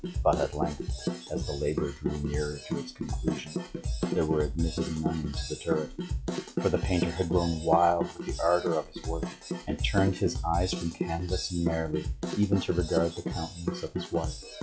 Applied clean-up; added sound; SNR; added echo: classical method log-MMSE.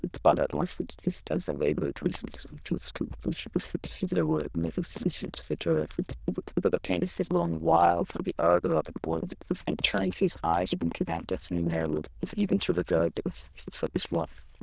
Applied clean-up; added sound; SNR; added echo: neural diffusion model UNIVERSE++.